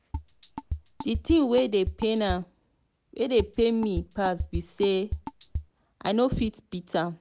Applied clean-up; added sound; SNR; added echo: none; Drum kit; 8 dB; none.